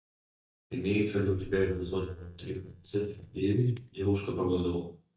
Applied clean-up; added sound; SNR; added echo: neural mask model DeepFilterNet 3.